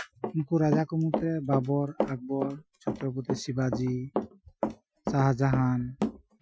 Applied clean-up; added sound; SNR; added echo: classical method Wiener filter.